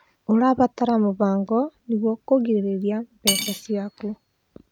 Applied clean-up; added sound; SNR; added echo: none; Cutlery, silverware / Dishes, pots, and pans; 6 dB; none.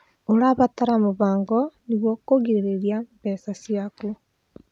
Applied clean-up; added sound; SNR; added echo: none; none; none; none.